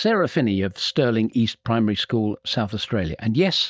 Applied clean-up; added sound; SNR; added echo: neural mask model DeepFilterNet 3.